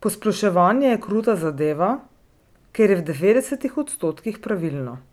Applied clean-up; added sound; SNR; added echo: none; none; none; none.